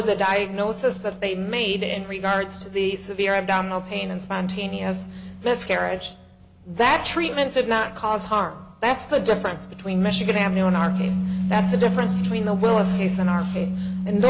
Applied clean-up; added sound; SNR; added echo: none; none; none; none.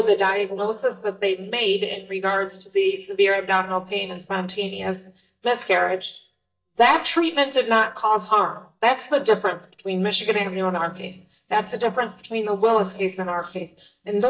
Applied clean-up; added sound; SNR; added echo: neural mask model DeepFilterNet 3.